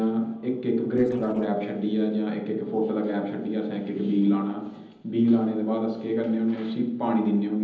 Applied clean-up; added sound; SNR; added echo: neural separator model SepFormer DNS4.